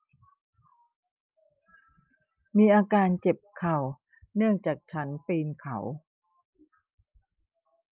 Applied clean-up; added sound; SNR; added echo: none; none; none; none.